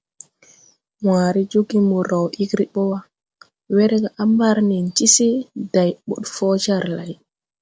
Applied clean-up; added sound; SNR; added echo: none; none; none; none.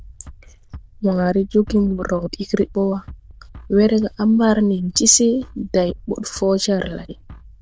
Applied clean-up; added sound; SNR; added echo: neural diffusion model UNIVERSE++.